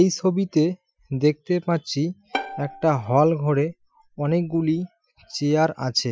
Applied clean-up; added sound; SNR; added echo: classical method Wiener filter.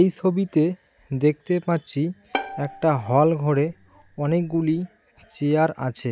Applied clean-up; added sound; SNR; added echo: none; Bowed string instrument; 14 dB; none.